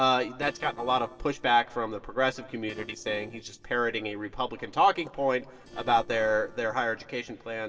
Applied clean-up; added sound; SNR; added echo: neural separator model SepFormer DNS4.